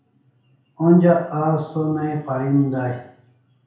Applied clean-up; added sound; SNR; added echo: none; none; none; reverberation time 0.5 s.